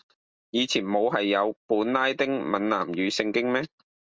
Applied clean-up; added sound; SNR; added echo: none; none; none; none.